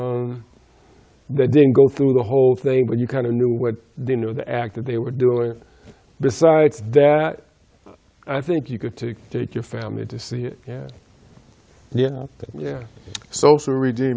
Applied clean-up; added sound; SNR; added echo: none; none; none; none.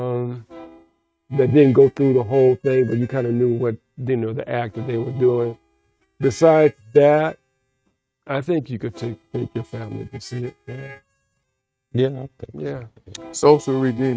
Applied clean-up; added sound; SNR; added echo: neural mask model RNNoise.